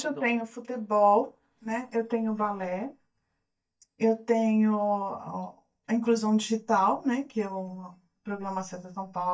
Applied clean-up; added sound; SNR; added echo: neural mask model DeepFilterNet 3.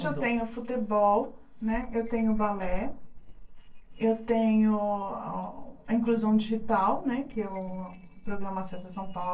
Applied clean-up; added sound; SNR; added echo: neural separator model SepFormer DNS4.